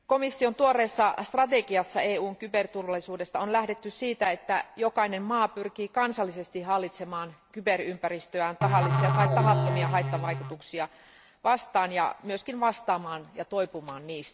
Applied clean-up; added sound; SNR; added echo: none; Musical instrument; -1 dB; none.